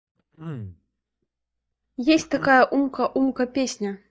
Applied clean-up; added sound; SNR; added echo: neural mask model DeepFilterNet 3.